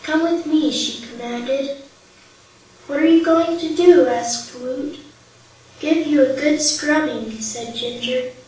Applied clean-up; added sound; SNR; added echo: none; none; none; reverberation time 0.5 s.